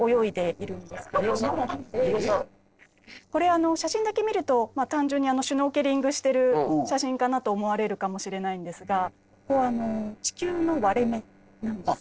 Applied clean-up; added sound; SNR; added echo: neural separator model SepFormer DNS4.